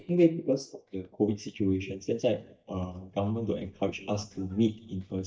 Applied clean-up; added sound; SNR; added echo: neural mask model DeepFilterNet 3.